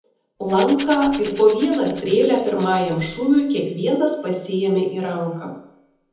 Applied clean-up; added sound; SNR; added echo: none; Rattle / Rattle (instrument); 19 dB; reverberation time 1.0 s.